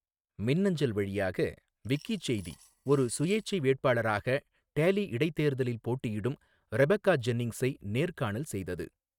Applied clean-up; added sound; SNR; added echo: neural mask model RNNoise.